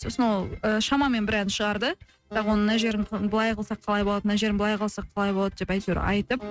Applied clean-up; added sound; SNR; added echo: neural mask model RNNoise.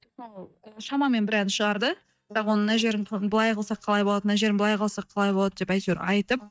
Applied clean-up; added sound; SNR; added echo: neural mask model DeepFilterNet 3.